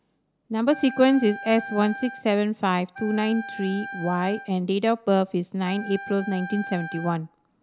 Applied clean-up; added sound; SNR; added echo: none; Wind instrument, woodwind instrument; 13 dB; none.